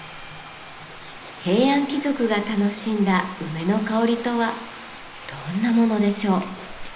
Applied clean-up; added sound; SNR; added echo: none; Bathtub (filling or washing); 15 dB; reverberation time 0.8 s.